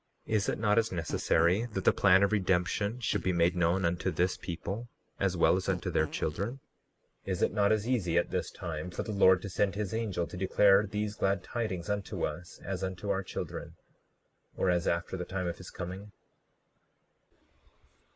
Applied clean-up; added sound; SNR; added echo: neural mask model Resemble Enhance denoiser.